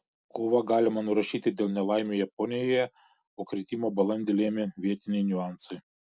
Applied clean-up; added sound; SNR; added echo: none; none; none; none.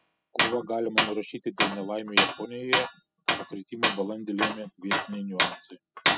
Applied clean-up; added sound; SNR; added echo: classical method spectral subtraction.